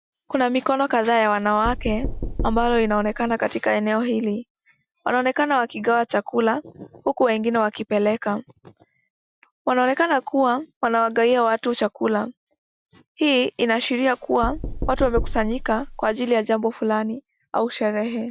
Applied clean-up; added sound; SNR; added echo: none; Knock; 6 dB; none.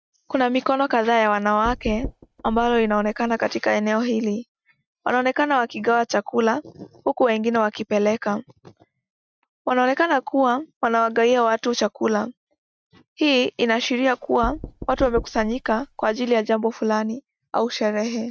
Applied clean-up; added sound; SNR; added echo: neural mask model RNNoise.